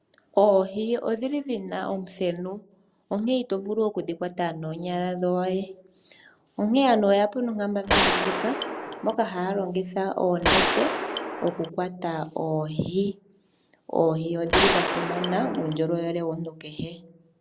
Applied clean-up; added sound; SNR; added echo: none; Gunshot, gunfire; -2 dB; none.